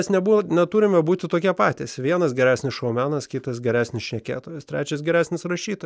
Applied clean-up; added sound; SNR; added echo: none; none; none; none.